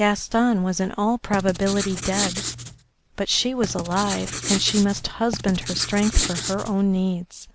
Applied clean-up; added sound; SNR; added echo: none; Writing; 7 dB; none.